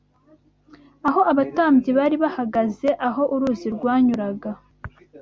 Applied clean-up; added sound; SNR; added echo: none; none; none; none.